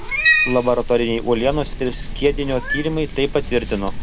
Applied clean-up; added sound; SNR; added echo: none; Cat; 2 dB; none.